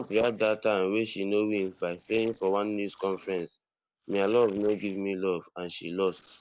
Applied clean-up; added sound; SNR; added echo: neural separator model SepFormer DNS4.